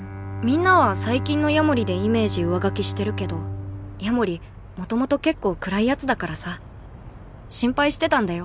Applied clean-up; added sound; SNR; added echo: none; Bowed string instrument; 9 dB; none.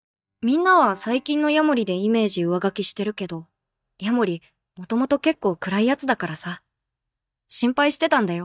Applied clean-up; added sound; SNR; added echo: neural mask model DeepFilterNet 3.